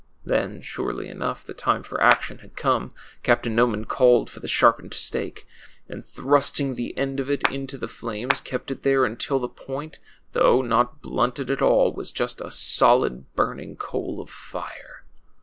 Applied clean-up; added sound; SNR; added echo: none; Clapping; 3 dB; none.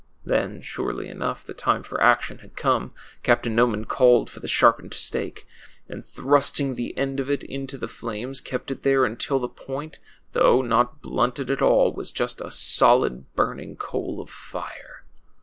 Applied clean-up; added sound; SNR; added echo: none; none; none; none.